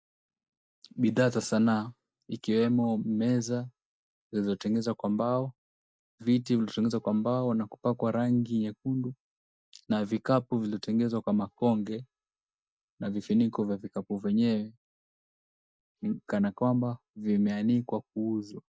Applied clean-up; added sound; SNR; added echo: neural mask model DeepFilterNet 3.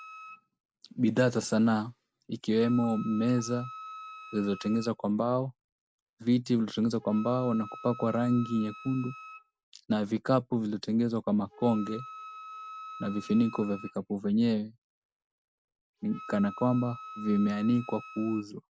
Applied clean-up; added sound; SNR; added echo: none; Wind instrument, woodwind instrument; 17 dB; none.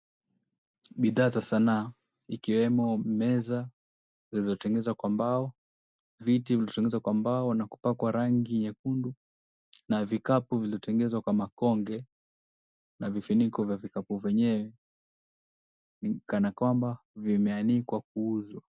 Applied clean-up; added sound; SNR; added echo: none; none; none; none.